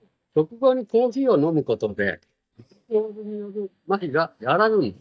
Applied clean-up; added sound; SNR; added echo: neural mask model DeepFilterNet 3.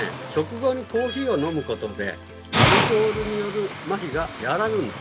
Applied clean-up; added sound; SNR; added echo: none; Hiss; 2 dB; none.